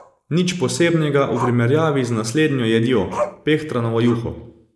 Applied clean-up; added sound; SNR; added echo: neural mask model Resemble Enhance denoiser.